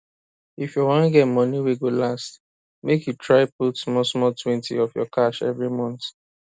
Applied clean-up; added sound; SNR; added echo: none; none; none; none.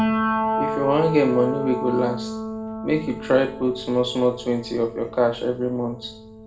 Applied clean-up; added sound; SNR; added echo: none; Piano; 5 dB; reverberation time 0.4 s.